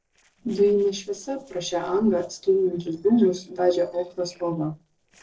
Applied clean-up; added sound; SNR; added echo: neural separator model SepFormer DNS4.